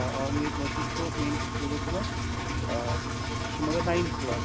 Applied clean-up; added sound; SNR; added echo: none; Engine; -3 dB; none.